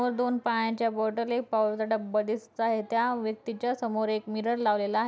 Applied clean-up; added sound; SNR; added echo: none; none; none; none.